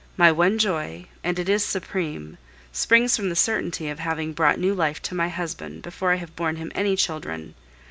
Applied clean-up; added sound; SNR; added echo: none; none; none; none.